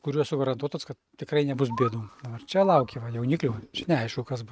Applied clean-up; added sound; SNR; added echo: neural mask model RNNoise.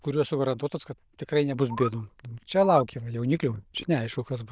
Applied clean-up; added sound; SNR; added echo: neural diffusion model UNIVERSE++.